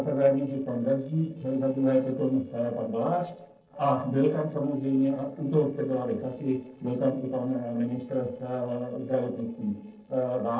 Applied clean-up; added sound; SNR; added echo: neural separator model SepFormer DNS4.